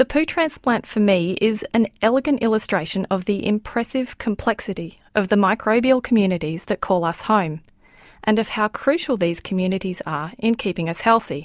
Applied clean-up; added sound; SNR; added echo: none; none; none; none.